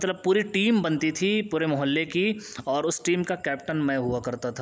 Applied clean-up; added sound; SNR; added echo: none; none; none; none.